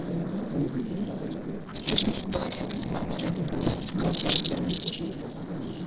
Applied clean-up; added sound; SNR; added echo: neural separator model SepFormer DNS4.